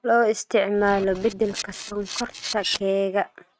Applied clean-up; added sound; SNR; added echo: neural mask model RNNoise.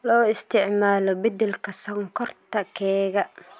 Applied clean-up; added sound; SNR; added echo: none; none; none; none.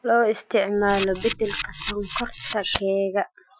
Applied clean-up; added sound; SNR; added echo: classical method Wiener filter.